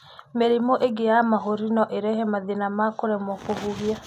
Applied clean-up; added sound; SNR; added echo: none; none; none; none.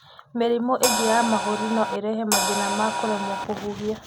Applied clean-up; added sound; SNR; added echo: none; Crash cymbal; 0 dB; none.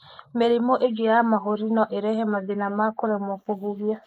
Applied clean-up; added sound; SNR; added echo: neural mask model Resemble Enhance denoiser.